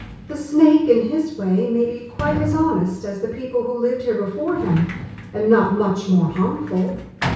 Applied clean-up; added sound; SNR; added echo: none; Sliding door; 12 dB; reverberation time 0.6 s.